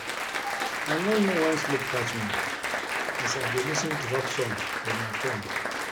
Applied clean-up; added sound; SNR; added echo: none; Applause; -1 dB; none.